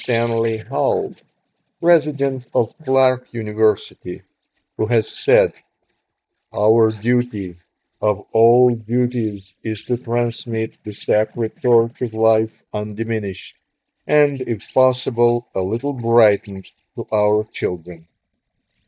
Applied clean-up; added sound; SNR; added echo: neural mask model DeepFilterNet 3.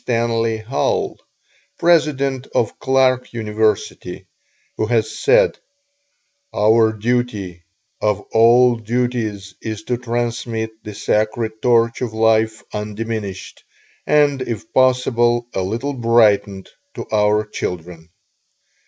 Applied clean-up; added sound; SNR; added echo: none; none; none; none.